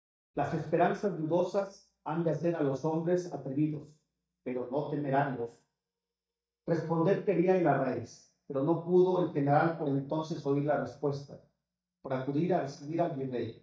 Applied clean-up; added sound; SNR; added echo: neural mask model DeepFilterNet 3.